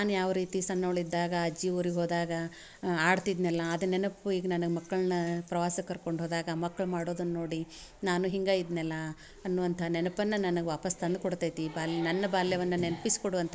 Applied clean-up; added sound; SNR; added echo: none; none; none; none.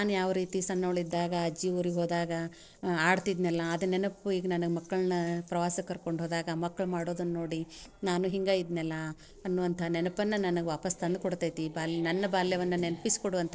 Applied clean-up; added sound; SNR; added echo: neural separator model SepFormer DNS4.